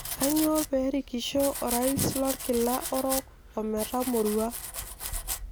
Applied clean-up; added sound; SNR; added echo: none; Domestic sounds, home sounds; 7 dB; none.